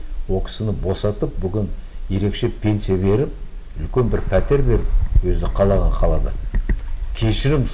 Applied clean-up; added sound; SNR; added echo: none; Bird; 0 dB; reverberation time 0.6 s.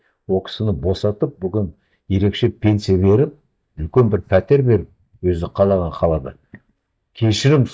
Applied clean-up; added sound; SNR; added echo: neural mask model DeepFilterNet 3.